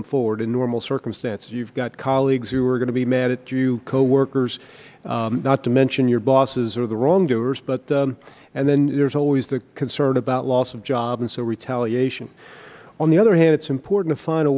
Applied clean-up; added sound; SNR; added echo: none; none; none; none.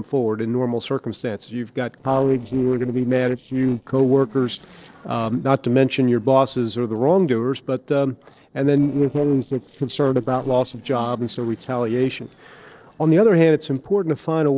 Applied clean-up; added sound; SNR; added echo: neural separator model SepFormer DNS4.